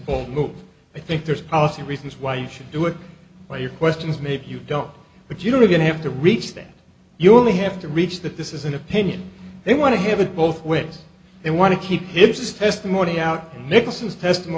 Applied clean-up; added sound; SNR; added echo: none; none; none; none.